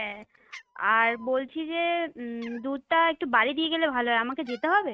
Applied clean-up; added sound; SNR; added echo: neural mask model RNNoise.